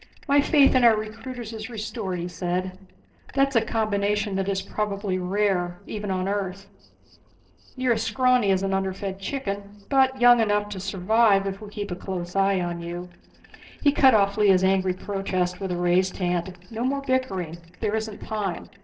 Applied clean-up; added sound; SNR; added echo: neural separator model SepFormer DNS4.